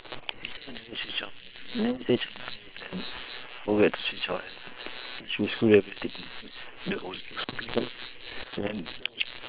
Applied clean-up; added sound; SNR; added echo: neural separator model SepFormer WHAM!.